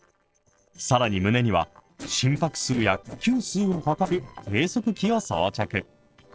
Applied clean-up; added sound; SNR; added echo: neural separator model SepFormer DNS4.